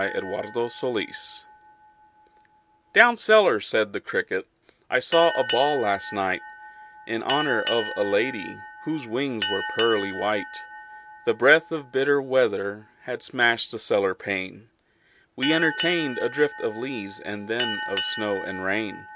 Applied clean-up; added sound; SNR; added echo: none; Boat, Water vehicle; 10 dB; none.